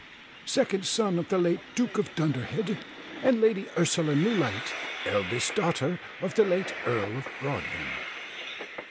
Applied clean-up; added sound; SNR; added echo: none; Train; 10 dB; none.